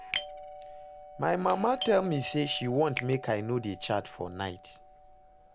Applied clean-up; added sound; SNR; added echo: none; Doorbell + Finger snapping; 11 dB; none.